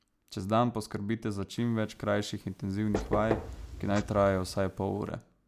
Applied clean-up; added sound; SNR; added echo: none; Clock + Knock / Wood; 9 dB; none.